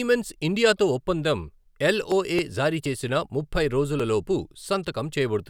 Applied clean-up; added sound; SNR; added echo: none; none; none; none.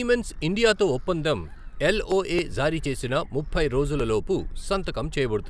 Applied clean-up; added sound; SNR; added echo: none; Gull, seagull; 9 dB; none.